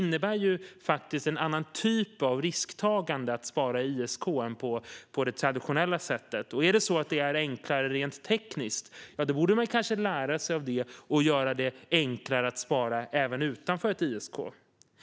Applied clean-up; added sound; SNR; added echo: none; none; none; none.